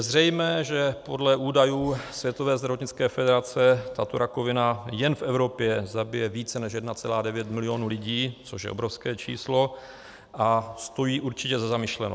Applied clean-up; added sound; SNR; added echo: none; none; none; none.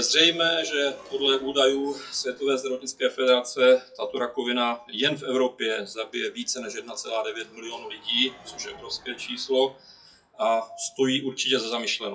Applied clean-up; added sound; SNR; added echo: classical method WPE with log-MMSE.